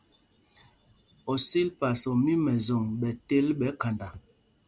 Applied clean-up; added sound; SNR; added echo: none; none; none; none.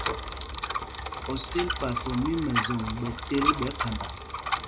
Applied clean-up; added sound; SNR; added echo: none; Bicycle; 0 dB; none.